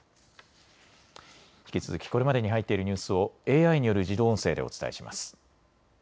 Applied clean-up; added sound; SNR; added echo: none; none; none; none.